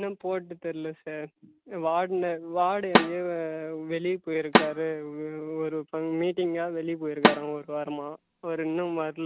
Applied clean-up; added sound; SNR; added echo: none; Snare drum; -2 dB; none.